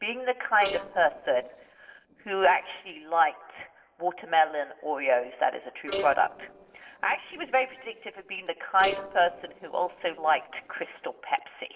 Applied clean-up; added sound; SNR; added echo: neural separator model SepFormer DNS4.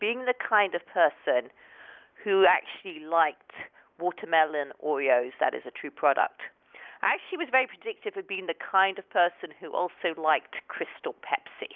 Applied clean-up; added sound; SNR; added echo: none; none; none; none.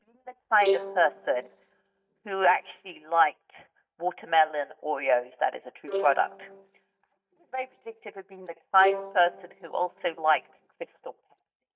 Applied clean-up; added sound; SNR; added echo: neural mask model DeepFilterNet 3.